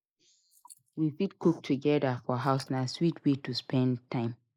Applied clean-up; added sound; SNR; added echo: neural mask model Resemble Enhance denoiser.